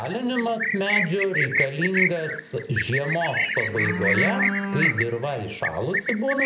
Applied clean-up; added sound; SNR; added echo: none; Livestock, farm animals, working animals; 0 dB; none.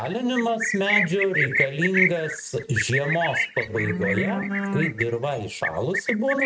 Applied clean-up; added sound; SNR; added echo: neural mask model RNNoise.